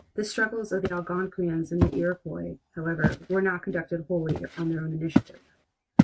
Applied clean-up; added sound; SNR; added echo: neural mask model RNNoise.